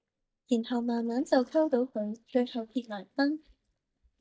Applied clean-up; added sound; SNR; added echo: neural mask model DeepFilterNet 3.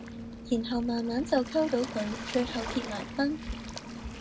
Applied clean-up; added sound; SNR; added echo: none; Waves, surf; 8 dB; reverberation time 0.3 s.